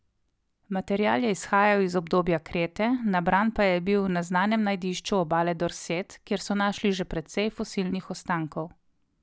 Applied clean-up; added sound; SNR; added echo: none; none; none; none.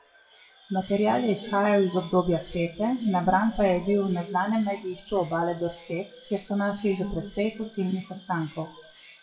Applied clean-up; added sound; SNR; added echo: classical method WPE with log-MMSE.